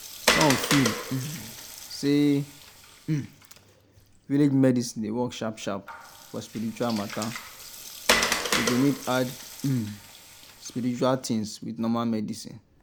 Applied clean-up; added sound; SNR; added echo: none; Water; 5 dB; none.